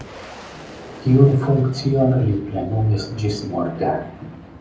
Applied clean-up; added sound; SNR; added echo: none; Boom; 18 dB; reverberation time 0.6 s.